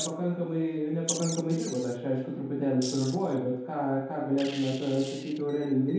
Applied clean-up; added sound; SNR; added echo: none; Wild animals; 13 dB; reverberation time 0.8 s.